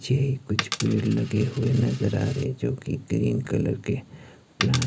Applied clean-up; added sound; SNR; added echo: none; Coin (dropping); 12 dB; none.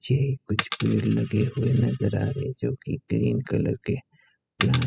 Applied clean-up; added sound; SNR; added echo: classical method spectral subtraction.